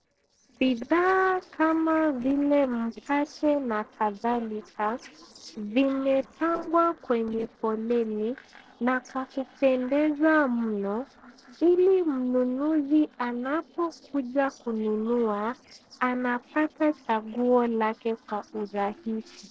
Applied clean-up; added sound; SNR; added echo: neural separator model SepFormer DNS4.